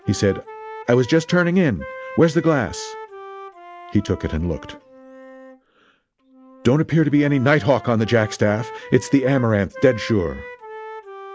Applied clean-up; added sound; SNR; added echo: none; Wind instrument, woodwind instrument; 17 dB; none.